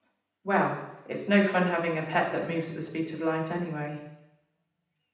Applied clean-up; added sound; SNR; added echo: none; none; none; reverberation time 0.8 s.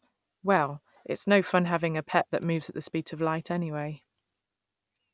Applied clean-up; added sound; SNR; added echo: none; none; none; none.